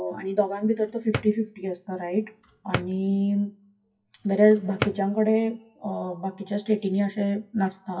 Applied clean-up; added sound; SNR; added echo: classical method WPE with log-MMSE.